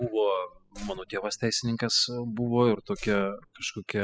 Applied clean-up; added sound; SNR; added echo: classical method spectral subtraction.